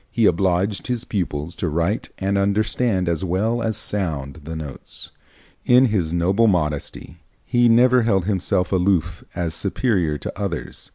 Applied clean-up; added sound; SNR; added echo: none; none; none; none.